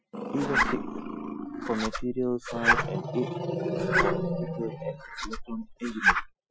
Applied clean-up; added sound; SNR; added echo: classical method Wiener filter.